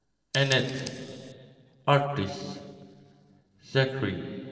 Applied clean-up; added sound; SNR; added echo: neural separator model SepFormer DNS4.